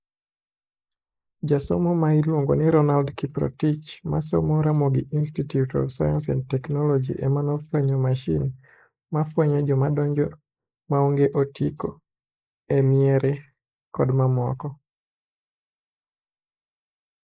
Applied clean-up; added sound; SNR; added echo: neural mask model Resemble Enhance denoiser.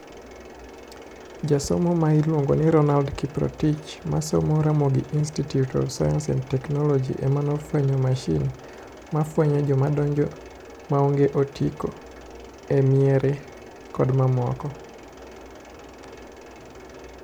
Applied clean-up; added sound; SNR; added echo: none; Mechanisms; 19 dB; none.